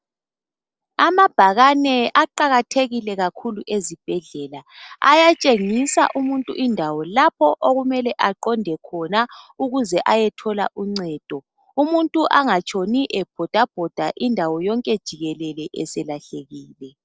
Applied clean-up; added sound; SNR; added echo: neural separator model SepFormer DNS4.